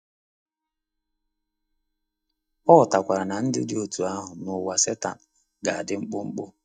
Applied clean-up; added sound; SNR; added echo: neural mask model DeepFilterNet 3.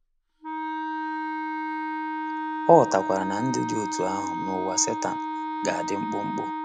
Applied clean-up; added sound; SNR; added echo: none; Wind instrument, woodwind instrument; 3 dB; none.